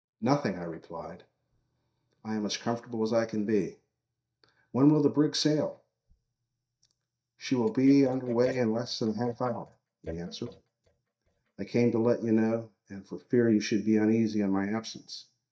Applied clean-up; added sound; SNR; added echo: neural mask model DeepFilterNet 3.